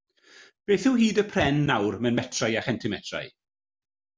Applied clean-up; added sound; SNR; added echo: none; none; none; none.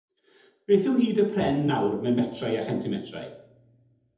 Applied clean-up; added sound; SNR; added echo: none; none; none; reverberation time 0.7 s.